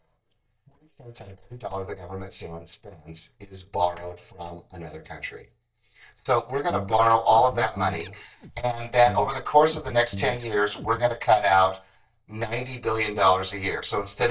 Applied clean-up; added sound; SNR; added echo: neural mask model DeepFilterNet 3.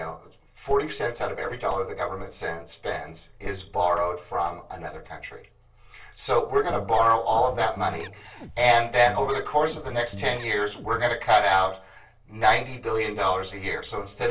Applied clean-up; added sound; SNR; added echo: neural separator model SepFormer DNS4.